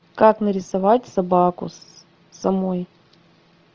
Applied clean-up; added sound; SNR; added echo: none; none; none; none.